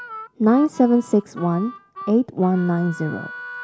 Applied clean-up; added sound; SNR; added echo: none; Harmonica; 16 dB; none.